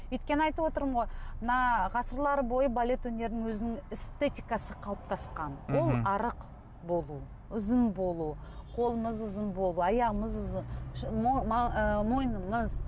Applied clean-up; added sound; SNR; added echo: none; none; none; none.